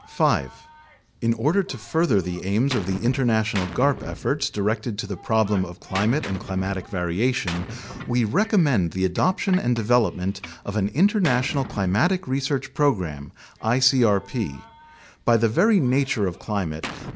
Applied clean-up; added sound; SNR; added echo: none; Gunshot, gunfire; 16 dB; none.